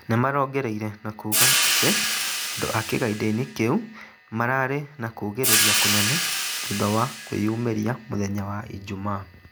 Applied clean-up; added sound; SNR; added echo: none; Cymbal; 0 dB; none.